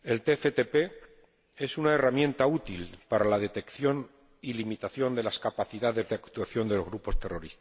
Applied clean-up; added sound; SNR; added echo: none; none; none; none.